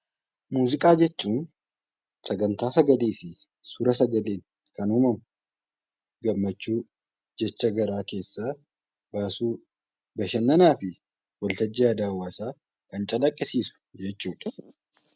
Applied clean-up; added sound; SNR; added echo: none; none; none; none.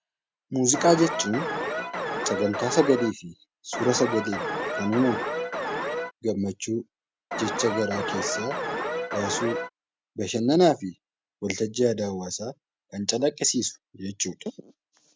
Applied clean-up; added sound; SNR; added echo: none; Alarm; 3 dB; none.